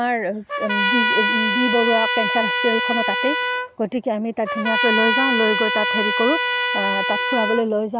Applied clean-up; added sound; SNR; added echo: none; Trumpet; -1 dB; none.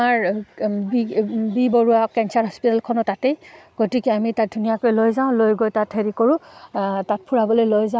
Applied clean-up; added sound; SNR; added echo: none; none; none; none.